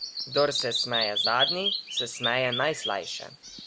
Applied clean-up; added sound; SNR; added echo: none; Bird vocalization, bird call, bird song; 2 dB; none.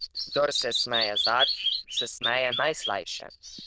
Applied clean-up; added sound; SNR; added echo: neural diffusion model UNIVERSE++.